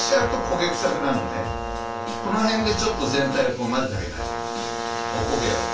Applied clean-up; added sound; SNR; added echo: none; Brass instrument; 5 dB; reverberation time 0.2 s.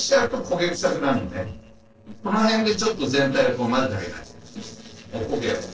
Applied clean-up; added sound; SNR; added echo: neural separator model SepFormer DNS4.